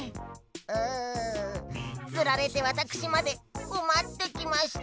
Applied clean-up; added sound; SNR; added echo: none; none; none; none.